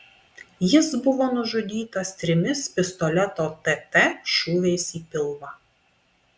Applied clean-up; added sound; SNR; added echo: none; none; none; none.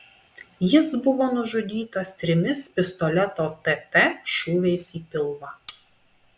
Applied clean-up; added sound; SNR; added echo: none; Cutlery, silverware; 13 dB; none.